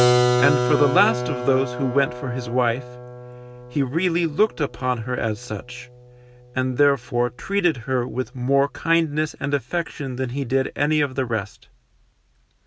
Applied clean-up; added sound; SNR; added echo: none; Keyboard (musical); 5 dB; none.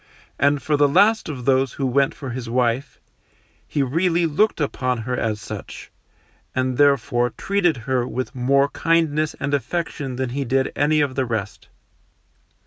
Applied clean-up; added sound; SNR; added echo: none; none; none; none.